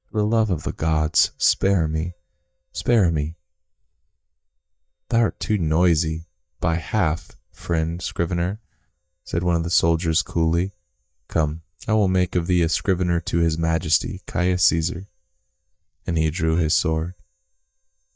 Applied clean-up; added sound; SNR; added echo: neural mask model DeepFilterNet 3.